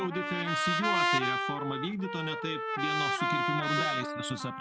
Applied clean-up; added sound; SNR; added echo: none; Trumpet; -4 dB; none.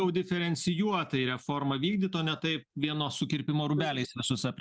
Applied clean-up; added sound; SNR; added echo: none; none; none; none.